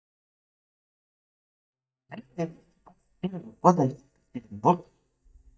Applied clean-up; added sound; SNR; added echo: neural mask model DeepFilterNet 3.